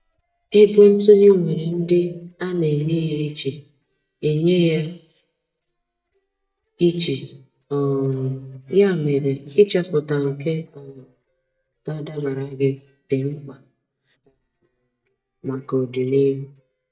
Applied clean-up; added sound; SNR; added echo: neural mask model DeepFilterNet 3.